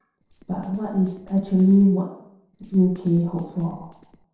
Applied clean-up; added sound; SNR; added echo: neural separator model SepFormer DNS4.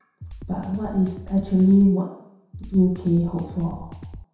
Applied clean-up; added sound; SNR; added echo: none; Drum kit; 15 dB; reverberation time 0.7 s.